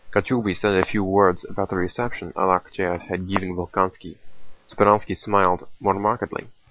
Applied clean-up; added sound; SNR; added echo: none; none; none; none.